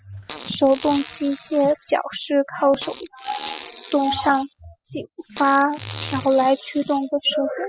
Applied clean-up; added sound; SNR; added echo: classical method spectral subtraction.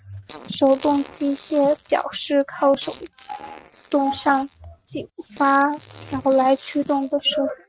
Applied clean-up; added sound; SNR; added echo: neural mask model RNNoise.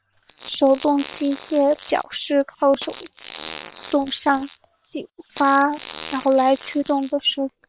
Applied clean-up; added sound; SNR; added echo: neural separator model SepFormer WHAM!.